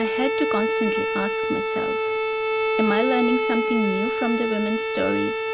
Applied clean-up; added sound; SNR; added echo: none; Bowed string instrument; -2 dB; none.